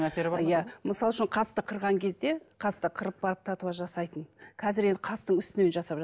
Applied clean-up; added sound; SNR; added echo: none; none; none; none.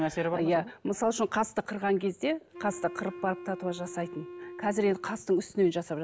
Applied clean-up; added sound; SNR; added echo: none; Wind instrument, woodwind instrument; 14 dB; none.